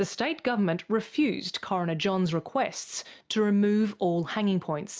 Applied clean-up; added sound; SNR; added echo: none; none; none; none.